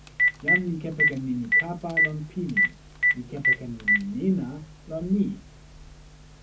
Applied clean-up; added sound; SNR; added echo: none; Telephone; -4 dB; reverberation time 0.3 s.